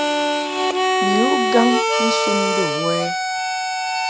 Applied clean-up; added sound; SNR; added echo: none; Harmonica; -4 dB; none.